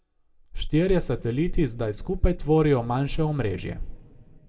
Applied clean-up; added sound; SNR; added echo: none; none; none; reverberation time 0.8 s.